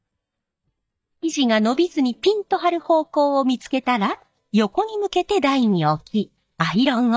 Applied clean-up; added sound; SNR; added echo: neural mask model DeepFilterNet 3.